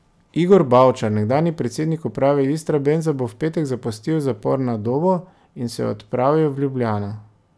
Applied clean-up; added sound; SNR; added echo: none; none; none; none.